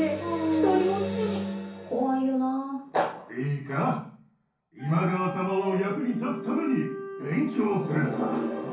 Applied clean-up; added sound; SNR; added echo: none; none; none; reverberation time 0.6 s.